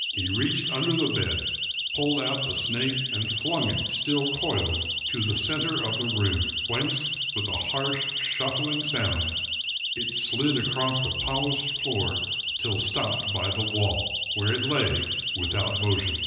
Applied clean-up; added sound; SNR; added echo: none; Siren; 0 dB; reverberation time 1.0 s.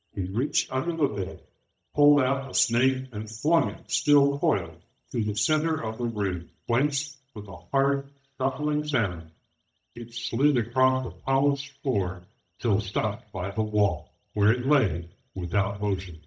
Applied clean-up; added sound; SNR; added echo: neural mask model DeepFilterNet 3.